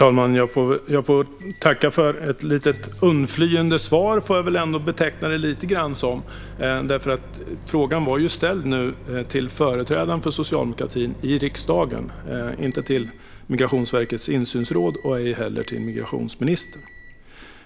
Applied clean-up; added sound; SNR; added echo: none; Microwave oven; 17 dB; none.